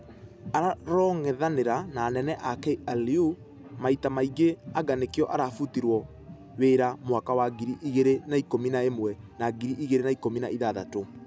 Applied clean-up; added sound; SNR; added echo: none; none; none; none.